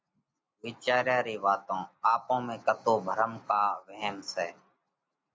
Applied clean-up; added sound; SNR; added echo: none; none; none; none.